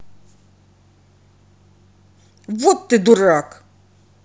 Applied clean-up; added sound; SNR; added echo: none; none; none; none.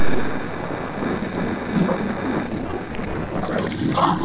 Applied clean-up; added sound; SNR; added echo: neural separator model SepFormer DNS4.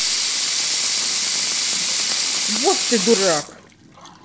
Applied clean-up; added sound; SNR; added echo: none; Sink (filling or washing) / Water tap, faucet / Liquid; -4 dB; none.